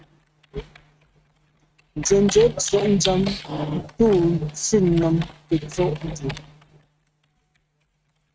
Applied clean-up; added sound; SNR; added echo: neural mask model RNNoise.